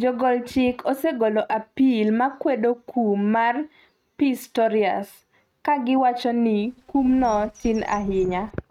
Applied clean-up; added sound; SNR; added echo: neural mask model RNNoise.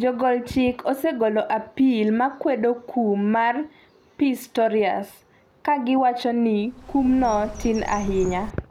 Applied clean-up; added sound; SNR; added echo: none; Bird; 12 dB; none.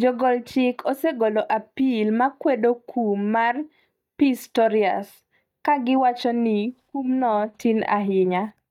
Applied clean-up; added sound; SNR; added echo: neural mask model DeepFilterNet 3.